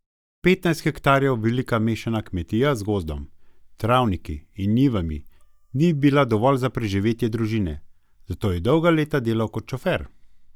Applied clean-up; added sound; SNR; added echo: neural mask model DeepFilterNet 3.